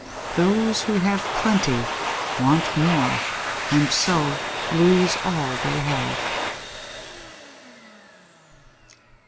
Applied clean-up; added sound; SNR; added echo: none; Domestic sounds, home sounds; 4 dB; none.